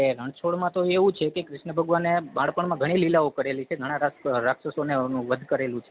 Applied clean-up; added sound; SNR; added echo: none; none; none; none.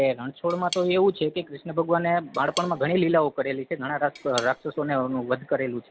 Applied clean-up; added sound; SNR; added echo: none; Cutlery, silverware / Tap; 16 dB; none.